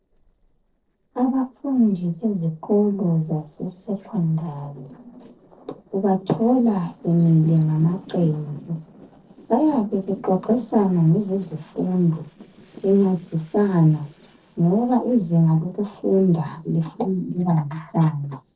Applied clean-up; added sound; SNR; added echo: neural separator model SepFormer DNS4.